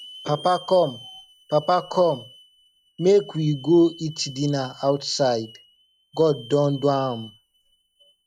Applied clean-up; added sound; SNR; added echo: neural mask model RNNoise.